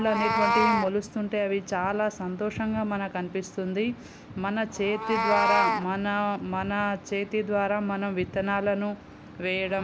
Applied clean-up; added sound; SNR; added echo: none; Meow; 4 dB; none.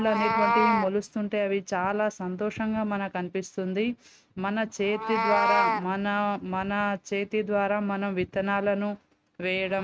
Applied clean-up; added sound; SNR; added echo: neural mask model RNNoise.